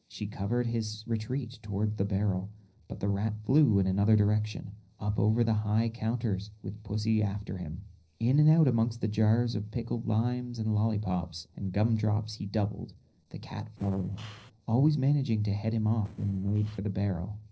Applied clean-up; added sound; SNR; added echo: neural separator model SepFormer DNS4.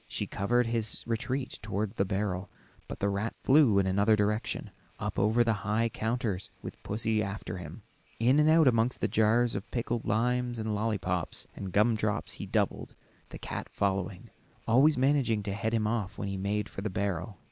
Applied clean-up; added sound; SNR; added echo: none; none; none; none.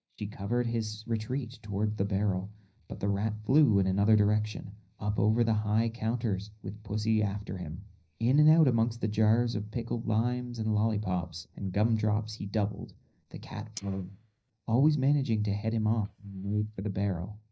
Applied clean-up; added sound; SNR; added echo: neural mask model DeepFilterNet 3.